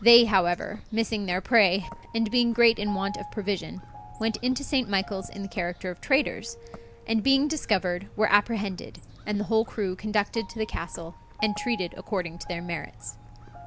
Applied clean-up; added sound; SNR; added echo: none; Piano + Bird; 16 dB; none.